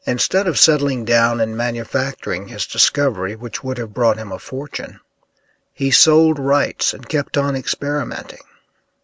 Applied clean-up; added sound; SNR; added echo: none; none; none; none.